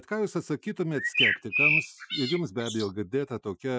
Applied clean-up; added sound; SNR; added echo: classical method Wiener filter.